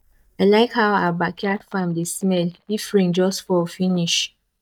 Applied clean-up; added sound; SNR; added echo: neural mask model DeepFilterNet 3.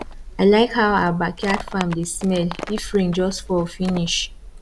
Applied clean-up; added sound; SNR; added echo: none; Livestock, farm animals, working animals; 13 dB; none.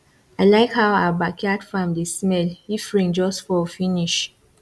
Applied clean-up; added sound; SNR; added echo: none; none; none; none.